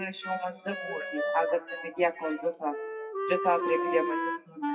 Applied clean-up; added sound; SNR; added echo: classical method WPE with log-MMSE.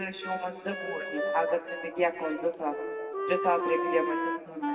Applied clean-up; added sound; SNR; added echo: none; Wind instrument, woodwind instrument; 2 dB; reverberation time 2.4 s.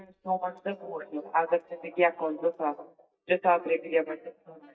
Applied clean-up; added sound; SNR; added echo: neural mask model DeepFilterNet 3.